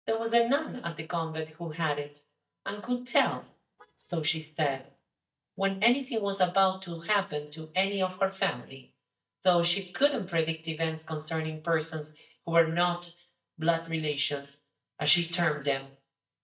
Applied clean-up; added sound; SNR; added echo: neural mask model DeepFilterNet 3.